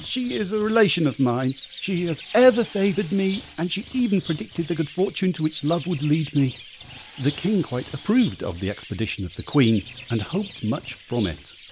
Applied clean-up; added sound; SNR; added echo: none; Bird + Tools; 16 dB; none.